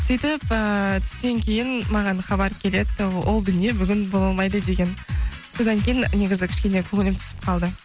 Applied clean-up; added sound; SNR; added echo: none; none; none; none.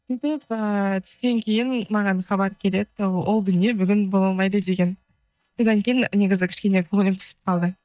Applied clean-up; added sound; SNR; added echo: neural mask model DeepFilterNet 3.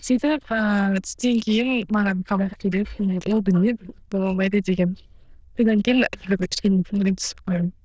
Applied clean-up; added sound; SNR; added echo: neural diffusion model UNIVERSE++.